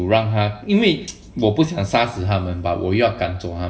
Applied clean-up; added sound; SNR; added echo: none; none; none; reverberation time 0.8 s.